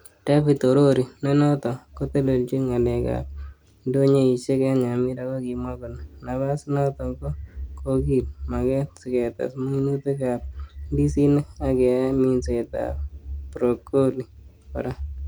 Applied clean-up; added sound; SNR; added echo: none; none; none; none.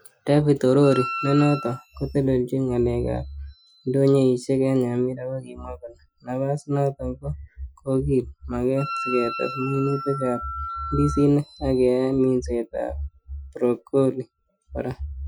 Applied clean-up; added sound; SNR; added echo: classical method Wiener filter.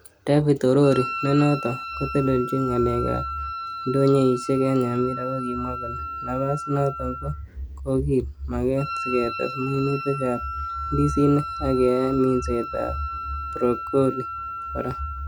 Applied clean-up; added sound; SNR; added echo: none; Wind instrument, woodwind instrument; 9 dB; none.